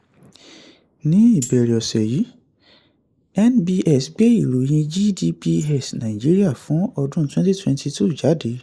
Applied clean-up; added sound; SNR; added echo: neural mask model Resemble Enhance denoiser.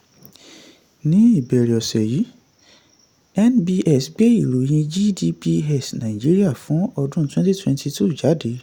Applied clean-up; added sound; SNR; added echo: none; none; none; none.